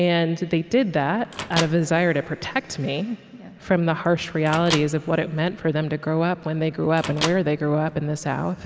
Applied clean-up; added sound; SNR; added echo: none; Microwave oven; 13 dB; none.